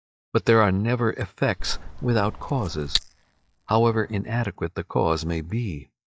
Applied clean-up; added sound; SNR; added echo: neural mask model DeepFilterNet 3.